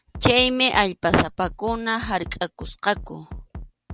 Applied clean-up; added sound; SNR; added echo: none; Bass drum; 16 dB; none.